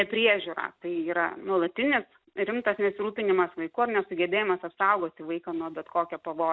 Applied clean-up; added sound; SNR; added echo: none; none; none; none.